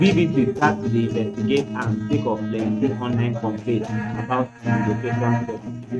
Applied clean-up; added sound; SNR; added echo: neural mask model RNNoise.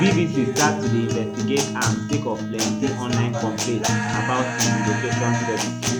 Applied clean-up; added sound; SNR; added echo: none; Guitar; 0 dB; none.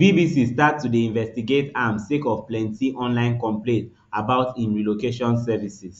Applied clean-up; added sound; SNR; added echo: none; none; none; none.